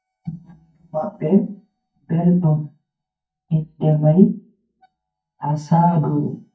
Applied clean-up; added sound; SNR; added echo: neural mask model DeepFilterNet 3.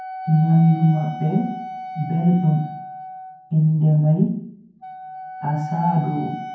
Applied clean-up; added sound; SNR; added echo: none; Wind instrument, woodwind instrument; 13 dB; reverberation time 0.9 s.